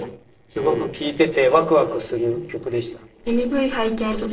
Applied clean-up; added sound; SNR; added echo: neural separator model SepFormer DNS4.